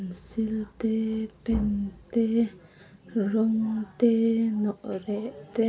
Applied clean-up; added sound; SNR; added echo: none; none; none; none.